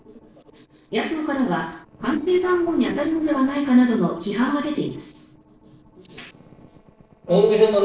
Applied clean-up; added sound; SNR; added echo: neural separator model SepFormer DNS4.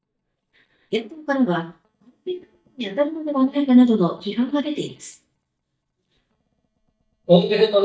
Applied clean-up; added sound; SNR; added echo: neural mask model DeepFilterNet 3.